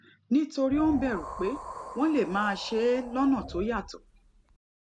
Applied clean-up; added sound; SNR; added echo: none; Wind; 13 dB; none.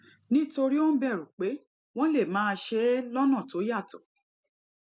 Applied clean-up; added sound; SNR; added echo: none; none; none; none.